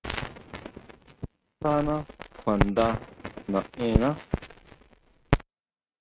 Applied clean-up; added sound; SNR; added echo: neural mask model RNNoise.